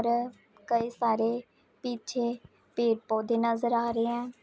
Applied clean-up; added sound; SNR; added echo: none; none; none; none.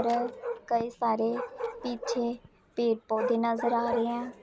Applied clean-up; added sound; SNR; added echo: none; Bark; 7 dB; none.